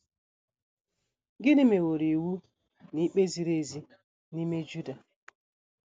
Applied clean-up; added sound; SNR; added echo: none; none; none; none.